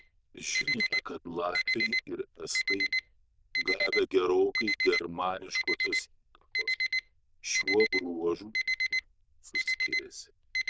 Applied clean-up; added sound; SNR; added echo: neural diffusion model UNIVERSE++.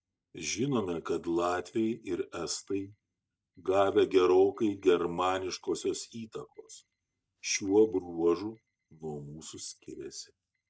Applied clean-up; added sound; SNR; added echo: neural mask model DeepFilterNet 3.